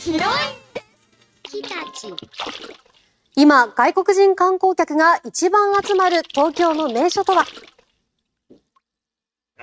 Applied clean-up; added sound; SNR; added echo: neural mask model RNNoise.